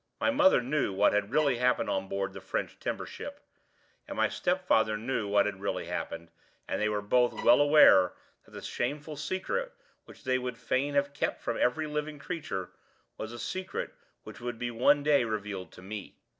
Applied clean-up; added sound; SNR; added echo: neural separator model SepFormer DNS4.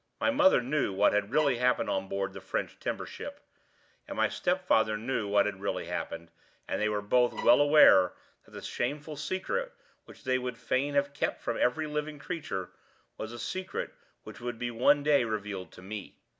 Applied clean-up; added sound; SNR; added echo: none; Bowed string instrument; 12 dB; none.